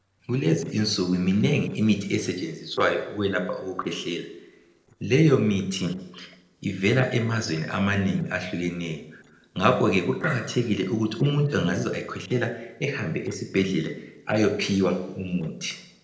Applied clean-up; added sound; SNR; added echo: neural separator model SepFormer DNS4.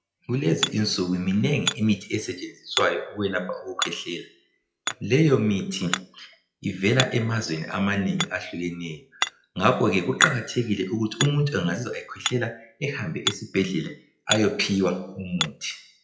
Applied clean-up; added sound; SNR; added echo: classical method WPE with log-MMSE.